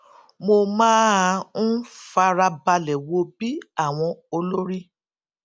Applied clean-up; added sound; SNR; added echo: none; none; none; none.